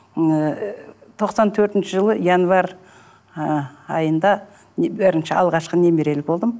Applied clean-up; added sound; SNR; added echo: none; none; none; none.